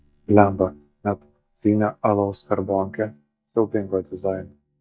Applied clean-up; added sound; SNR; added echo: neural mask model DeepFilterNet 3.